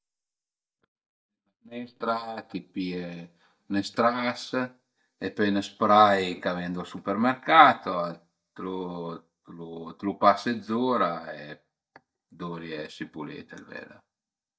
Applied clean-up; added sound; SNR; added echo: neural mask model DeepFilterNet 3.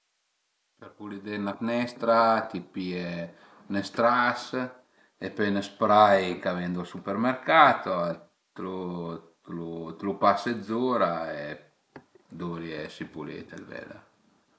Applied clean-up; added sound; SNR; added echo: none; none; none; none.